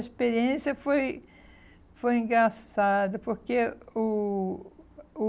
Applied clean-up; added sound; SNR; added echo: none; none; none; none.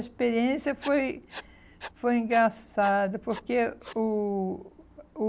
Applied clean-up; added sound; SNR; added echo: none; Writing; 19 dB; none.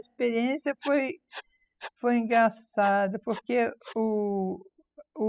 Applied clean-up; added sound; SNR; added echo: classical method spectral subtraction.